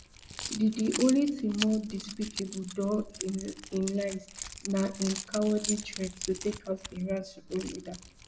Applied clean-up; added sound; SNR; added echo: none; Keys jangling; 10 dB; none.